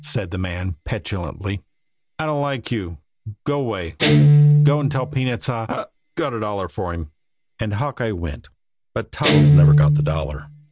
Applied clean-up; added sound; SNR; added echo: none; Guitar; -4 dB; none.